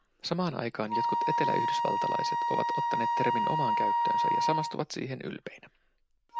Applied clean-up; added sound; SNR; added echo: none; Wind instrument, woodwind instrument; -5 dB; none.